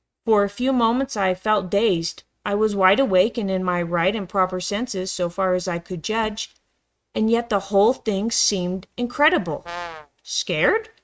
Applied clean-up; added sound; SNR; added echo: neural mask model RNNoise.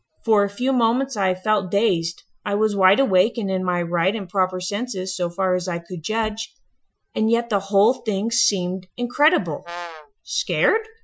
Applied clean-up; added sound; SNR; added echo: classical method Wiener filter.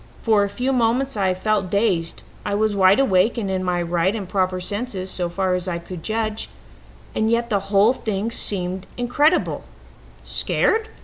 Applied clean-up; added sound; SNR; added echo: none; none; none; none.